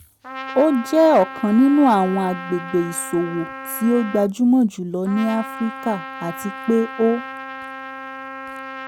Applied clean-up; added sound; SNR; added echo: none; Trumpet; 13 dB; none.